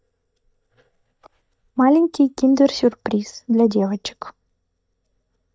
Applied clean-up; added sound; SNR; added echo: neural mask model DeepFilterNet 3.